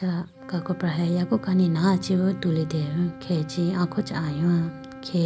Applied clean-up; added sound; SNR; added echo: none; Wind instrument, woodwind instrument; 16 dB; none.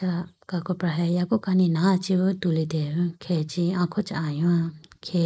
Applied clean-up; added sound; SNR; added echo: neural mask model Resemble Enhance denoiser.